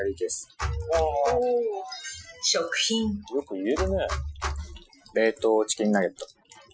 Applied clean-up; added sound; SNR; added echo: classical method Wiener filter.